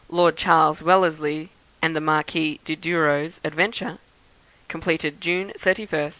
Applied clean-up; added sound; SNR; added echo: none; none; none; none.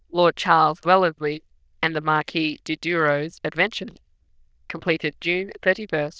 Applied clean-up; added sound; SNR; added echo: neural diffusion model UNIVERSE++.